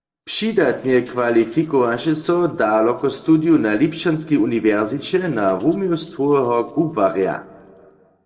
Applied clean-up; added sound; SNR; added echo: neural separator model SepFormer DNS4.